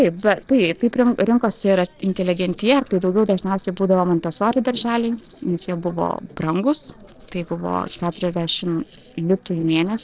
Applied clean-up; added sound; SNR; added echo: neural separator model SepFormer DNS4.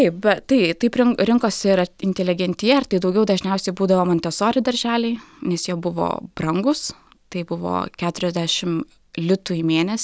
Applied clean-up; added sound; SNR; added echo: none; none; none; none.